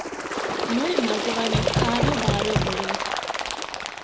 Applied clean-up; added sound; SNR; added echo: none; Knock + Bird; -4 dB; none.